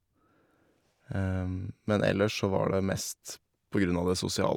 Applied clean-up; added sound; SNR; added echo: none; none; none; none.